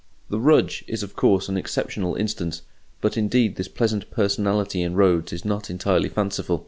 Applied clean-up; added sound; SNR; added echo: none; none; none; none.